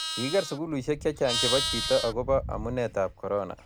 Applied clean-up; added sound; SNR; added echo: none; Livestock, farm animals, working animals; 5 dB; none.